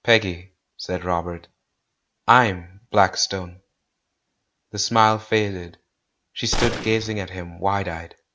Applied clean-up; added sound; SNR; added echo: none; Gunshot, gunfire; 5 dB; none.